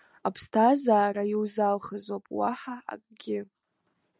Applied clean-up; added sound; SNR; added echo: none; none; none; none.